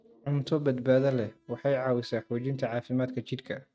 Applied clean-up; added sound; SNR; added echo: neural mask model RNNoise.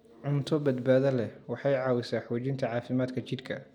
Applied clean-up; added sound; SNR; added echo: none; none; none; none.